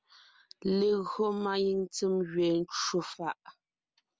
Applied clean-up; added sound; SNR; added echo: none; none; none; none.